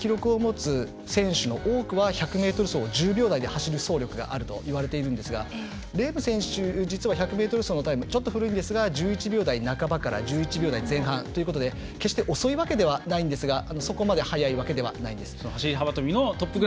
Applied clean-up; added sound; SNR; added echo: none; none; none; none.